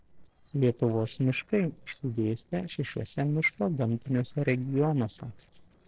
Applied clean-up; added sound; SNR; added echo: neural separator model SepFormer DNS4.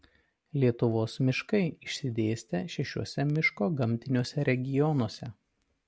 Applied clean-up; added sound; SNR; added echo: none; none; none; none.